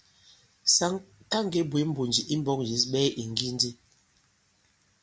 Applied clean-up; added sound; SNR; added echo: none; none; none; none.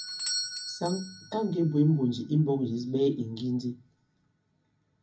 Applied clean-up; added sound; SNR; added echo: none; Bell / Doorbell; 11 dB; reverberation time 0.4 s.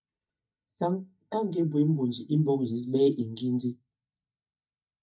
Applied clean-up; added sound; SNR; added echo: neural mask model DeepFilterNet 3.